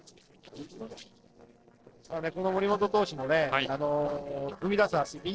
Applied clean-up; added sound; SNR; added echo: neural separator model SepFormer DNS4.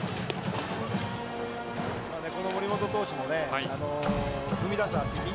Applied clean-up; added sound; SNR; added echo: none; Crushing; 10 dB; none.